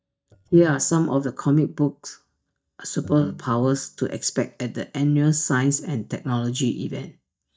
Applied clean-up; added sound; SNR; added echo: neural mask model DeepFilterNet 3.